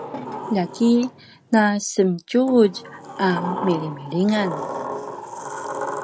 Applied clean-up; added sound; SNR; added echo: none; Sliding door; 10 dB; none.